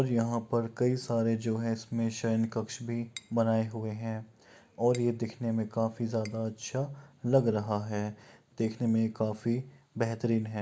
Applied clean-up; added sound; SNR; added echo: neural mask model Resemble Enhance denoiser.